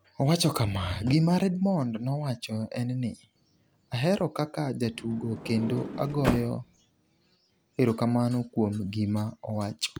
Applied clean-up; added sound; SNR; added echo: none; Sliding door; 7 dB; none.